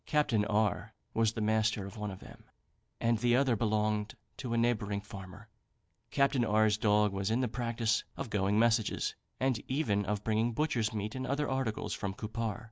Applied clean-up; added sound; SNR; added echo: none; none; none; none.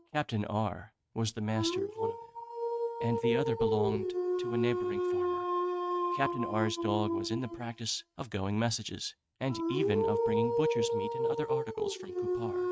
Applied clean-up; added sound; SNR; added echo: neural mask model RNNoise.